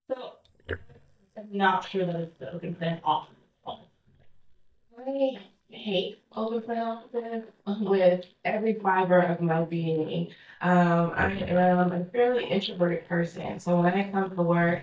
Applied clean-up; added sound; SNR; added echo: neural mask model DeepFilterNet 3.